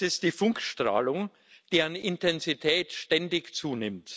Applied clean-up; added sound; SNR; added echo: none; none; none; none.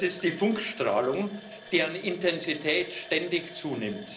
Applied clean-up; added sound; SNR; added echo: none; Water tap, faucet; 17 dB; reverberation time 0.5 s.